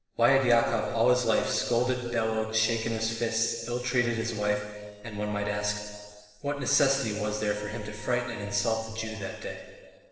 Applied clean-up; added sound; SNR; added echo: neural separator model SepFormer DNS4.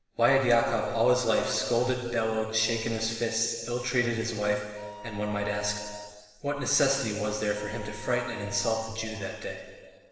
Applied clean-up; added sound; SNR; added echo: none; Wind instrument, woodwind instrument; 18 dB; reverberation time 1.6 s.